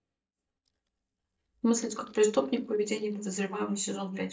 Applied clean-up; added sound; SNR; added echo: neural mask model DeepFilterNet 3.